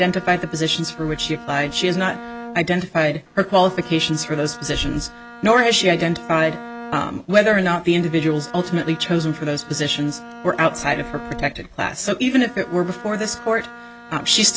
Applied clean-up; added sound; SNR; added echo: none; Bowed string instrument; 16 dB; none.